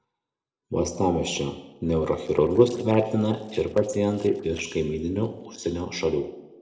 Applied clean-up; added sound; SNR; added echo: neural separator model SepFormer DNS4.